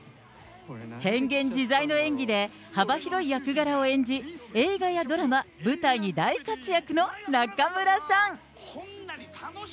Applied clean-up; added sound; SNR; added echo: none; none; none; none.